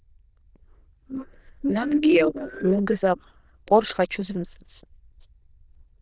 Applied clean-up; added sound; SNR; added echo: neural diffusion model UNIVERSE++.